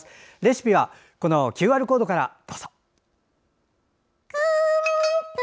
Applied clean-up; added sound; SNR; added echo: none; none; none; none.